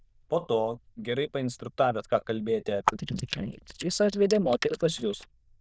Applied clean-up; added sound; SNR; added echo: neural diffusion model UNIVERSE++.